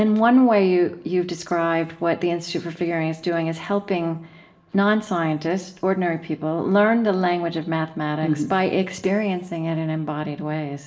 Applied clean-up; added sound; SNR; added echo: none; none; none; reverberation time 0.7 s.